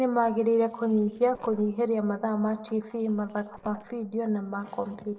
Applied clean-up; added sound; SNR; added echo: neural separator model SepFormer DNS4.